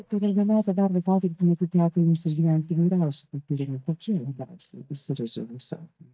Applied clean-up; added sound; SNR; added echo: neural mask model DeepFilterNet 3.